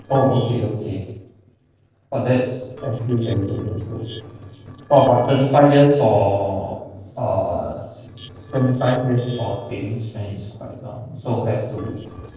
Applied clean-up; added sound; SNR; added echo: neural separator model SepFormer DNS4.